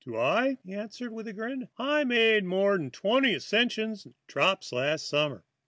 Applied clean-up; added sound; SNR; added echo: none; none; none; none.